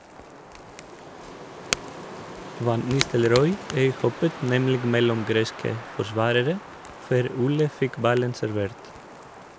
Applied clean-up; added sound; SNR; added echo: none; Crack / Crackle + Wind; 12 dB; none.